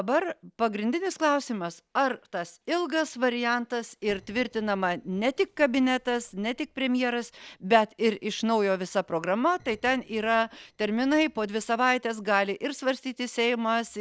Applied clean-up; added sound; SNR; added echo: neural separator model SepFormer DNS4.